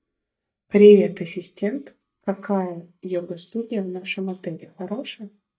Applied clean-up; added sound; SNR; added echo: neural mask model DeepFilterNet 3.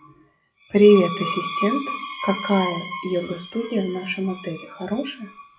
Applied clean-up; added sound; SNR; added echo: classical method WPE with log-MMSE.